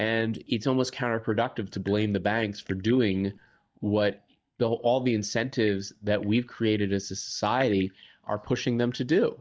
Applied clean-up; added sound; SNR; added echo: neural mask model DeepFilterNet 3.